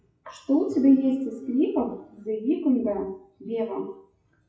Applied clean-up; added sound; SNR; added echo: classical method WPE with log-MMSE.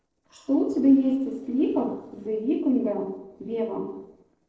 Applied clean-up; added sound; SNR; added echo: neural separator model SepFormer DNS4.